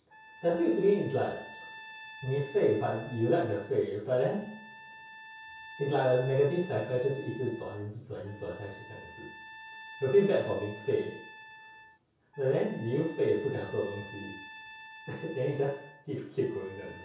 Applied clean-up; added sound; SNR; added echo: none; Trumpet; 17 dB; reverberation time 0.6 s.